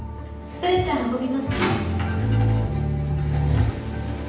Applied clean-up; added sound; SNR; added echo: none; none; none; reverberation time 0.9 s.